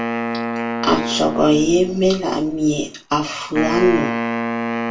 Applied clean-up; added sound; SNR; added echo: none; Wind instrument, woodwind instrument; 5 dB; reverberation time 0.3 s.